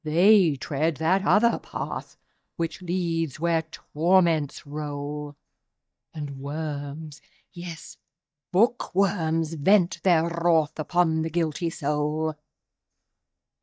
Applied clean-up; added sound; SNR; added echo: neural mask model DeepFilterNet 3.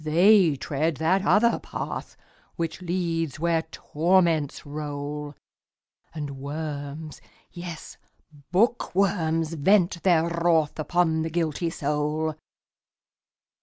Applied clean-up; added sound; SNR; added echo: none; none; none; none.